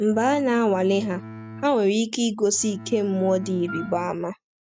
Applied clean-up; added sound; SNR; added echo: neural mask model RNNoise.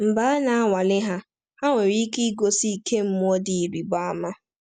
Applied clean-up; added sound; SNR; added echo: none; none; none; none.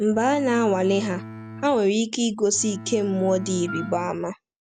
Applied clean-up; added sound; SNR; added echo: none; Wind instrument, woodwind instrument + Bowed string instrument; 14 dB; none.